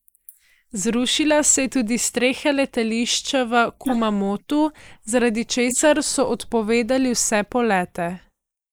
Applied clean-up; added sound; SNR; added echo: neural mask model Resemble Enhance denoiser.